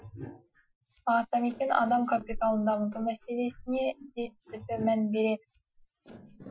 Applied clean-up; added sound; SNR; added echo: classical method Wiener filter.